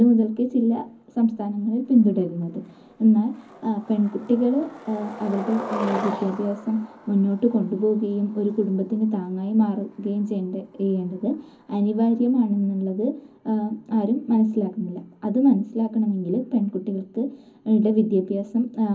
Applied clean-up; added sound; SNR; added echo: none; Skateboard; 18 dB; reverberation time 0.4 s.